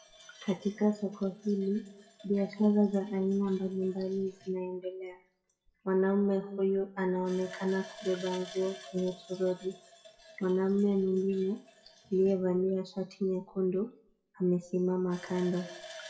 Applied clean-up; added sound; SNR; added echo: classical method WPE with log-MMSE.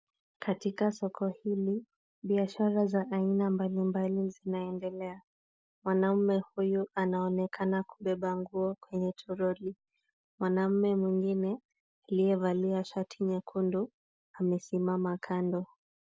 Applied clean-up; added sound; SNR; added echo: none; none; none; none.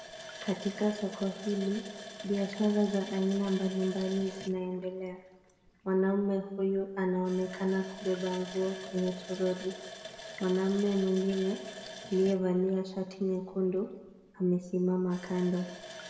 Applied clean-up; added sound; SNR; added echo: none; Water tap, faucet; 15 dB; reverberation time 1.2 s.